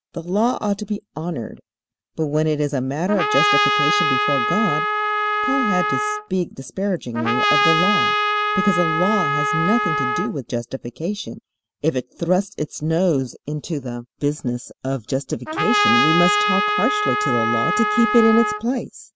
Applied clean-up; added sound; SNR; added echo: none; Trumpet; -2 dB; none.